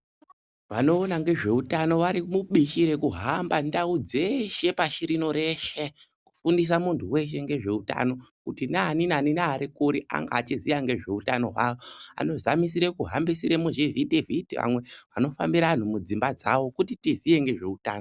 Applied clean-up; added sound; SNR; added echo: none; none; none; none.